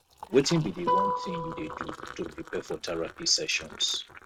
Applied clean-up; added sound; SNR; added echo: neural mask model RNNoise.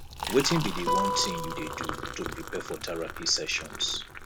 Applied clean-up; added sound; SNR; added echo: none; Liquid + Guitar; 2 dB; none.